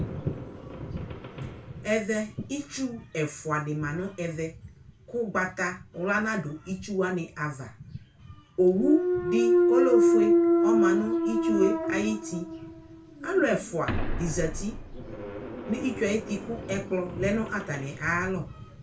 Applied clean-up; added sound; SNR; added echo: none; Thump, thud; 0 dB; reverberation time 0.3 s.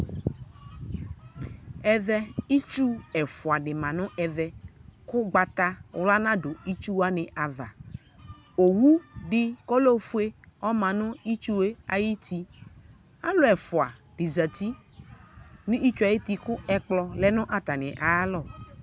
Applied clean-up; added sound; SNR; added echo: none; none; none; none.